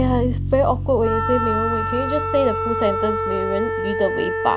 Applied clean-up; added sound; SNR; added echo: none; Bass guitar + Wind instrument, woodwind instrument; 1 dB; none.